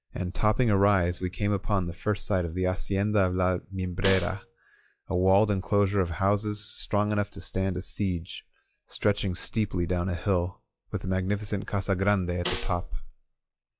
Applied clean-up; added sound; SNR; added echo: classical method log-MMSE.